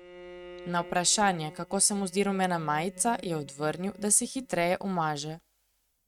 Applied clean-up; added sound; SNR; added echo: neural mask model RNNoise.